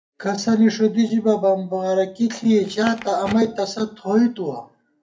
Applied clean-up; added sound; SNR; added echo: none; Crackle; 19 dB; reverberation time 0.3 s.